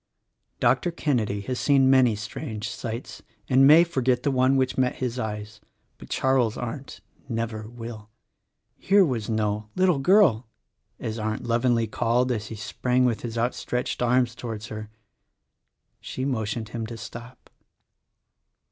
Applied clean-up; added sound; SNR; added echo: none; none; none; none.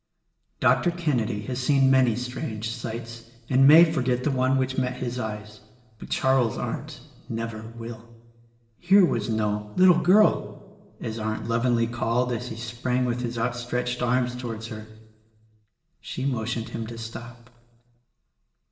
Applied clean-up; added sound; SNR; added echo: none; none; none; reverberation time 1.1 s.